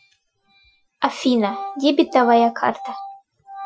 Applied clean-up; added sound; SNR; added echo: classical method Wiener filter.